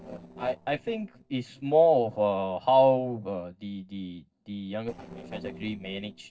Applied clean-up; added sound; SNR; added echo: neural separator model SepFormer DNS4.